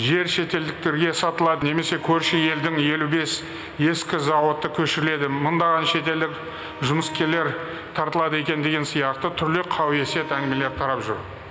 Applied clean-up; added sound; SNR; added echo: none; Bowed string instrument; 18 dB; none.